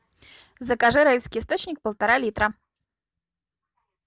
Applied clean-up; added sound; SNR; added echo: none; none; none; none.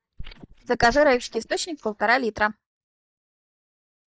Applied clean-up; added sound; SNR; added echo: neural mask model DeepFilterNet 3.